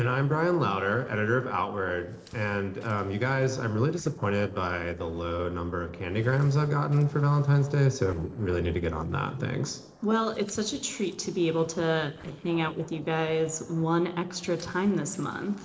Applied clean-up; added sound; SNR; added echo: neural separator model SepFormer DNS4.